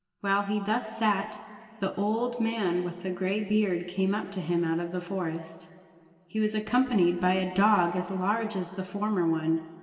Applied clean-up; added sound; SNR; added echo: none; none; none; reverberation time 2.6 s.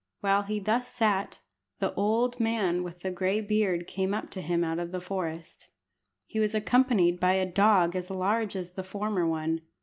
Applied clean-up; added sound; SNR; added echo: none; none; none; none.